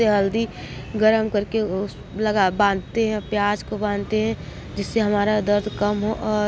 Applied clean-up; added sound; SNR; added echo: none; none; none; none.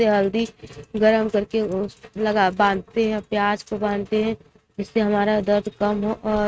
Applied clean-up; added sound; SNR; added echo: neural mask model RNNoise.